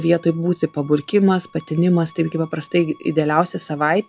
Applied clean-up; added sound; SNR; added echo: classical method log-MMSE.